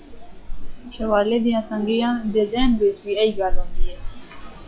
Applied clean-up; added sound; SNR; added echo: classical method log-MMSE.